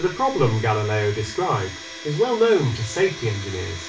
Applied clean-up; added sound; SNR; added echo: none; Domestic sounds, home sounds; 14 dB; reverberation time 0.3 s.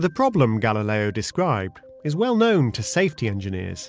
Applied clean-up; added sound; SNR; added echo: none; none; none; none.